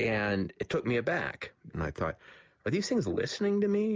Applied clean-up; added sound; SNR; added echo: none; none; none; none.